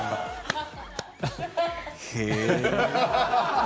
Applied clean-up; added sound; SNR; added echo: none; none; none; none.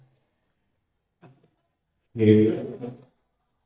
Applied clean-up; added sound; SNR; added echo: neural mask model DeepFilterNet 3.